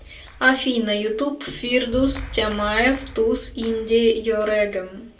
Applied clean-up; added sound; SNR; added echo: none; Clapping; 17 dB; reverberation time 0.2 s.